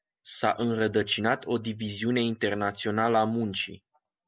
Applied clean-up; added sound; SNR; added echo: none; none; none; none.